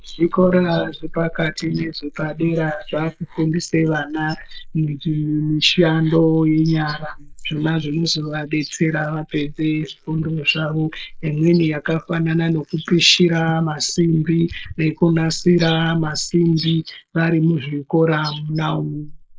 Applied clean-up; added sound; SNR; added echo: neural mask model Resemble Enhance denoiser.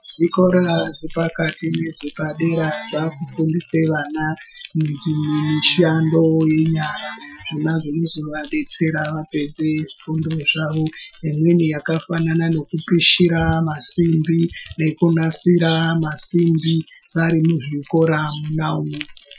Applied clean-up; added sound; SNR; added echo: classical method Wiener filter.